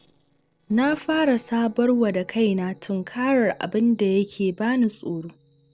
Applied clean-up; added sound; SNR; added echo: neural separator model SepFormer DNS4.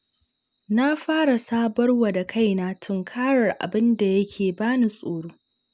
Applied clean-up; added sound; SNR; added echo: none; none; none; none.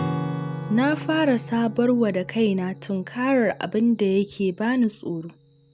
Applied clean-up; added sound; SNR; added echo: none; Acoustic guitar / Strum; 11 dB; none.